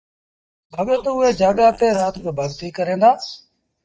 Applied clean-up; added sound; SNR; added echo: neural mask model DeepFilterNet 3.